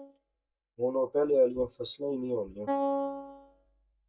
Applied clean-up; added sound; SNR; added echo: neural mask model DeepFilterNet 3.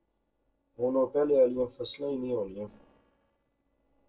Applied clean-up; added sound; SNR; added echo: neural separator model SepFormer DNS4.